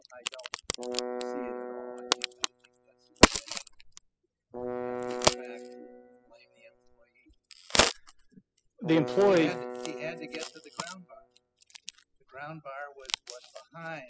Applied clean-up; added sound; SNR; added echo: classical method spectral subtraction.